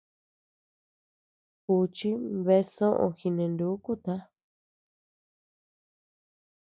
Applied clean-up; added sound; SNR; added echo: none; none; none; none.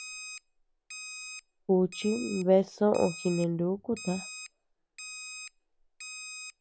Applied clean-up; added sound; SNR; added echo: none; Alarm; 13 dB; none.